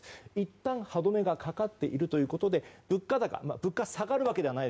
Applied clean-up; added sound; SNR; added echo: none; none; none; none.